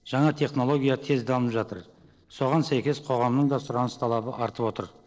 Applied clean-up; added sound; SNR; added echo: neural separator model SepFormer DNS4.